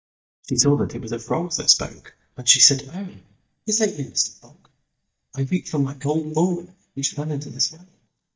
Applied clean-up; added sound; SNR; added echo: neural mask model DeepFilterNet 3.